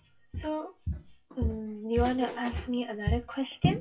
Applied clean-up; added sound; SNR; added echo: classical method WPE with log-MMSE.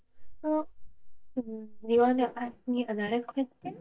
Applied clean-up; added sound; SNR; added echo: neural mask model DeepFilterNet 3.